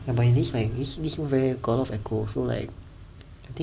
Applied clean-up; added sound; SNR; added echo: none; Telephone; 20 dB; none.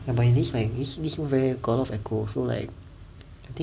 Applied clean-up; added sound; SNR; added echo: none; none; none; none.